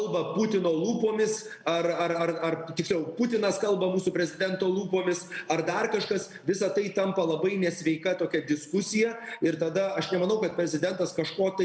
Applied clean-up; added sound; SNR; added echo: none; none; none; none.